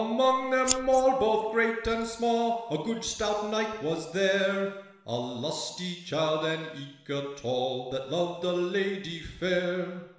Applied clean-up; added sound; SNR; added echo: none; Scissors; 4 dB; reverberation time 1.1 s.